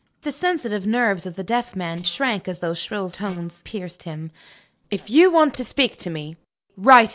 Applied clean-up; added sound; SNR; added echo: neural separator model SepFormer DNS4.